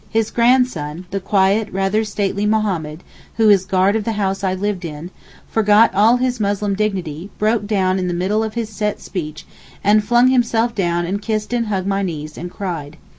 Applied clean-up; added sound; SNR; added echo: none; none; none; none.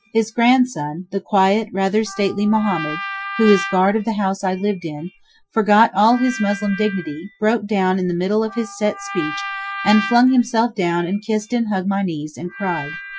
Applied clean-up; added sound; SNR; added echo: classical method Wiener filter.